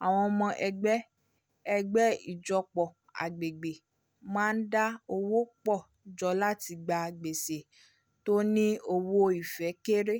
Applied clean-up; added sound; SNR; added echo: none; none; none; none.